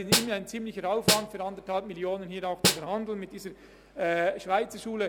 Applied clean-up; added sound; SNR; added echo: none; Snare drum; -1 dB; none.